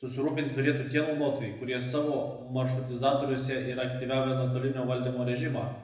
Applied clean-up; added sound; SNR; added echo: none; none; none; reverberation time 0.9 s.